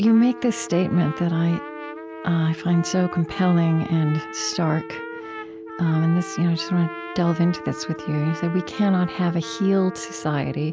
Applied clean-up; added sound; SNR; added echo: none; Telephone + Trumpet; 12 dB; none.